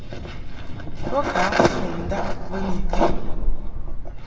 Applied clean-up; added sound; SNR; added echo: none; Thunder; -3 dB; reverberation time 1.4 s.